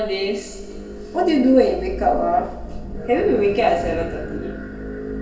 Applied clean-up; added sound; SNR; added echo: none; Thunder; 15 dB; reverberation time 1.7 s.